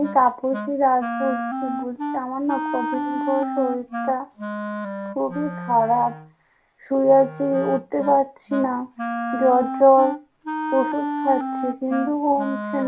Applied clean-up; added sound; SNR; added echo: none; Wind instrument, woodwind instrument; 7 dB; reverberation time 0.3 s.